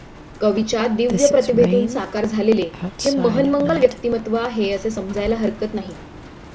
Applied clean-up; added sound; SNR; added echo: none; Rain; 9 dB; none.